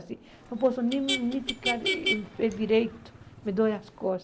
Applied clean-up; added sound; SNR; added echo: none; Motor vehicle (road); 6 dB; none.